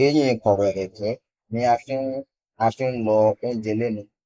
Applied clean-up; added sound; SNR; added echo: neural mask model Resemble Enhance denoiser.